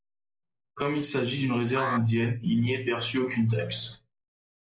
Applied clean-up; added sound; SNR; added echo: neural mask model Resemble Enhance denoiser.